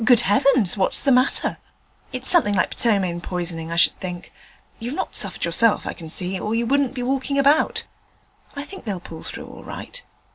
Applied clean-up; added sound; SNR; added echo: none; none; none; none.